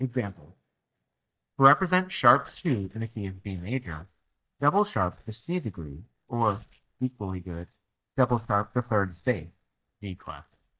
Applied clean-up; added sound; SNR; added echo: neural mask model DeepFilterNet 3.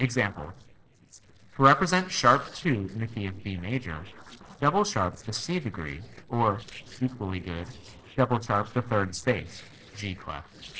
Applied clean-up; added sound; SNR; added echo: neural separator model SepFormer DNS4.